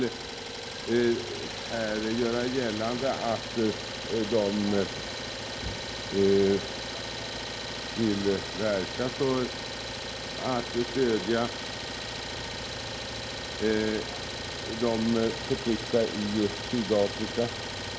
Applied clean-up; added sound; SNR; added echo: none; Idling; 6 dB; none.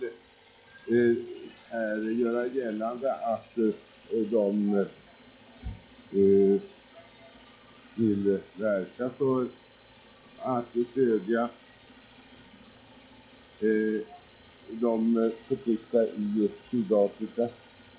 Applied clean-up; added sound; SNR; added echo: classical method log-MMSE.